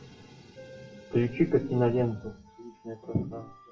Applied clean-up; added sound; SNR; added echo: classical method WPE with log-MMSE.